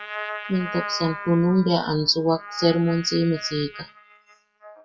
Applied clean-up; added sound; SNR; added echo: classical method WPE with log-MMSE.